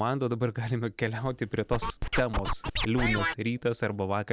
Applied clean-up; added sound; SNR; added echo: none; Scratching (performance technique); 0 dB; none.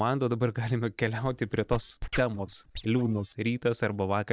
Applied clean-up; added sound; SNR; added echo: neural mask model DeepFilterNet 3.